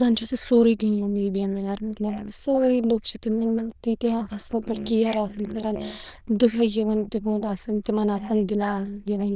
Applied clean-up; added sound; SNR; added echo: neural diffusion model UNIVERSE++.